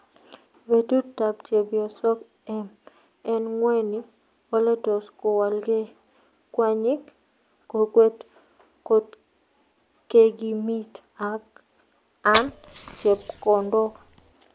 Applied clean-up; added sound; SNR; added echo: none; Fire; 6 dB; none.